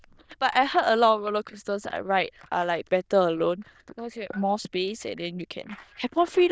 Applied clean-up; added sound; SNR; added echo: neural diffusion model UNIVERSE++.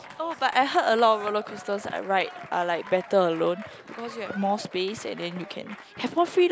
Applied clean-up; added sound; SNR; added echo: none; Applause / Crowd; 17 dB; none.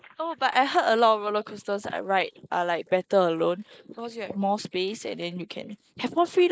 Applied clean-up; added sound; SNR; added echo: neural mask model Resemble Enhance denoiser.